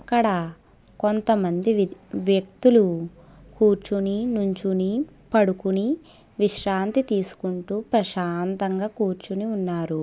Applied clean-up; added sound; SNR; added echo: none; none; none; none.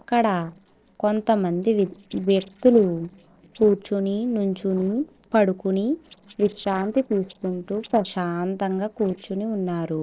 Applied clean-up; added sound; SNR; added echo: neural separator model SepFormer DNS4.